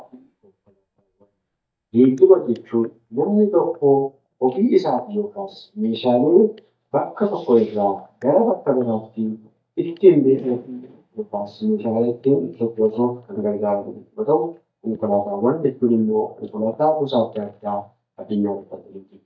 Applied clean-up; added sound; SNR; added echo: neural mask model DeepFilterNet 3.